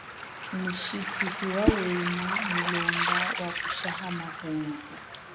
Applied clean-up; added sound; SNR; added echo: none; Whoosh, swoosh, swish + Waves, surf; -2 dB; none.